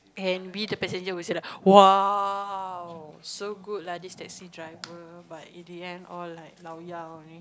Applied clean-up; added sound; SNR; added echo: none; none; none; none.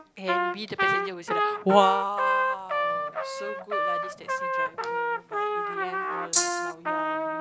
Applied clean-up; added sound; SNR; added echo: none; Rattle (instrument) + Trumpet; -3 dB; none.